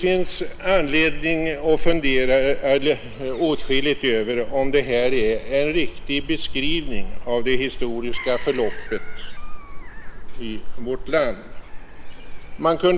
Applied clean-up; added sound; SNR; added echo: none; Gull, seagull / Fowl; 1 dB; none.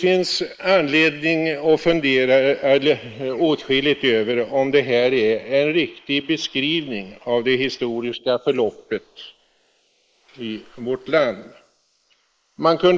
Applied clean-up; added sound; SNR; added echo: neural mask model Resemble Enhance denoiser.